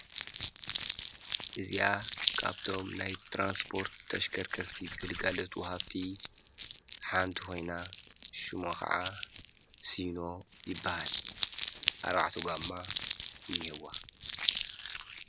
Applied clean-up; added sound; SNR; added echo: none; Crumpling, crinkling; -2 dB; none.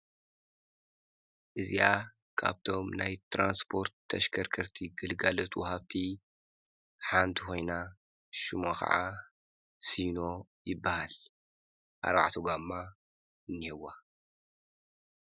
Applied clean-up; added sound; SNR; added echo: none; none; none; none.